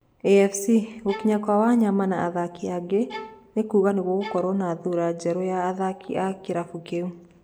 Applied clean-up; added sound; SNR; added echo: none; Bowed string instrument; 18 dB; none.